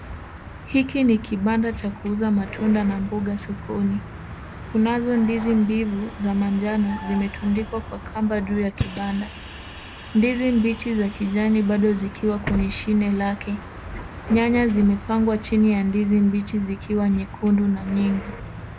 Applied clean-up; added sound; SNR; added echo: none; Bus; 12 dB; none.